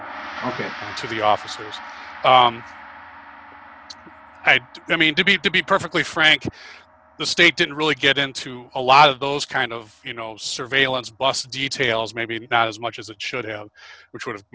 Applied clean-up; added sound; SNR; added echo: none; Gong; 19 dB; none.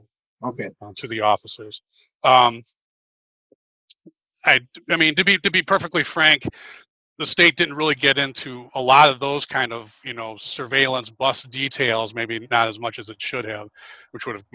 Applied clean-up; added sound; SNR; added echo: neural mask model Resemble Enhance denoiser.